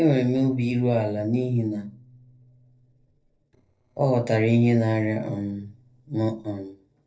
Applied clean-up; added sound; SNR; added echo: neural separator model SepFormer DNS4.